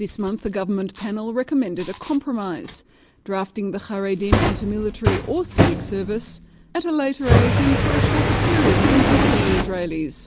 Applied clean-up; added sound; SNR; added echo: none; Fire; -2 dB; none.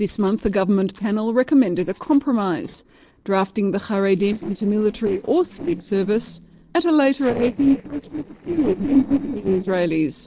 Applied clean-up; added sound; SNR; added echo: neural separator model SepFormer DNS4.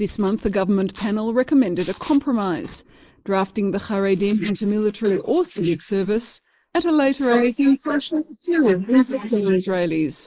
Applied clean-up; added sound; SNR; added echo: neural mask model Resemble Enhance denoiser.